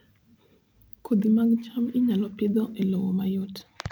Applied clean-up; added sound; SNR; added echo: none; none; none; none.